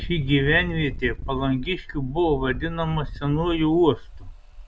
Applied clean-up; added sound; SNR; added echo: none; Engine; 9 dB; none.